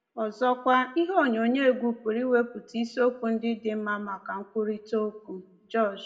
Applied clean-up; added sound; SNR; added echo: none; none; none; reverberation time 0.5 s.